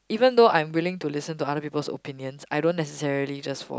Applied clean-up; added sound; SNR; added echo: none; none; none; none.